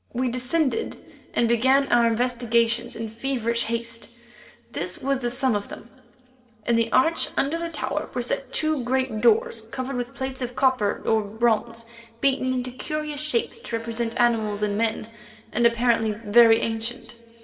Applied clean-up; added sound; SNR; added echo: none; Alarm; 17 dB; reverberation time 2.3 s.